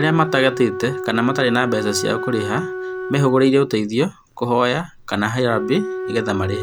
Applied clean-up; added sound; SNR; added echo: none; Wind instrument, woodwind instrument; 8 dB; none.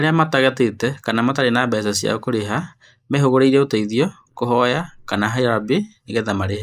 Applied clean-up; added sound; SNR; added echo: neural mask model Resemble Enhance denoiser.